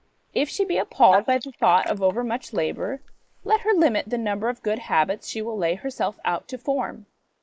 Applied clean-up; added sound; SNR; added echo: neural mask model Resemble Enhance denoiser.